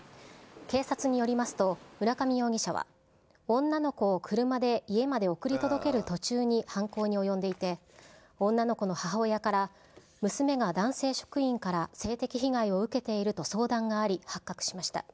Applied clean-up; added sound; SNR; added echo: none; Burping, eructation; 8 dB; none.